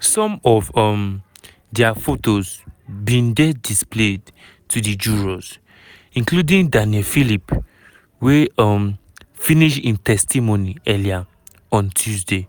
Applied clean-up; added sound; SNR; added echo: none; none; none; none.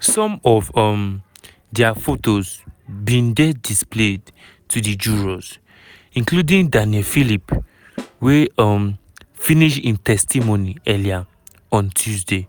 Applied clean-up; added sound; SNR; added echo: none; Snare drum; 20 dB; none.